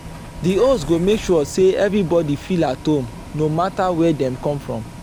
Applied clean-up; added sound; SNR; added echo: none; Bus; 15 dB; none.